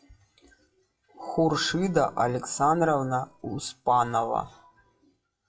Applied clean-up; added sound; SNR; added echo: classical method WPE with log-MMSE.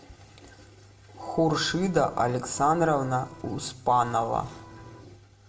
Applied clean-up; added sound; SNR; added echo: none; Electric guitar; 20 dB; reverberation time 0.5 s.